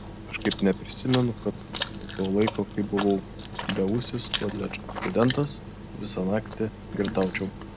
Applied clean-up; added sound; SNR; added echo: none; Chewing, mastication; 8 dB; none.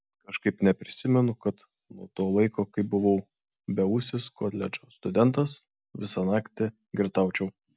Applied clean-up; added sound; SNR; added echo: none; none; none; none.